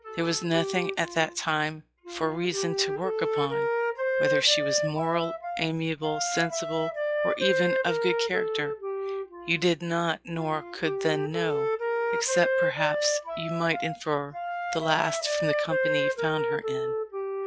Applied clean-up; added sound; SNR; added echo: classical method log-MMSE.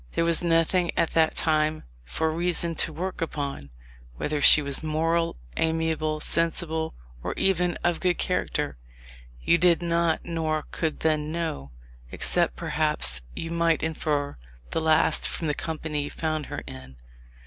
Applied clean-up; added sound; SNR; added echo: none; none; none; none.